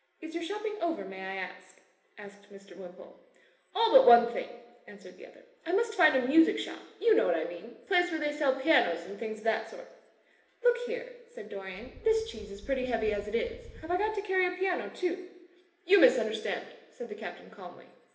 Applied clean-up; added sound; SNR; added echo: none; Wind; 20 dB; reverberation time 1.1 s.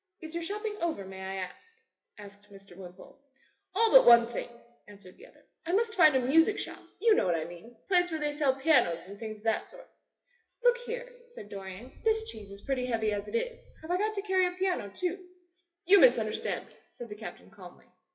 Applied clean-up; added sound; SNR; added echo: classical method WPE with log-MMSE.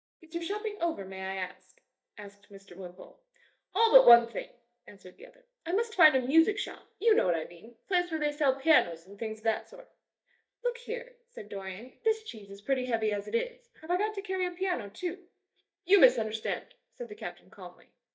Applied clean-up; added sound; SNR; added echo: neural mask model DeepFilterNet 3.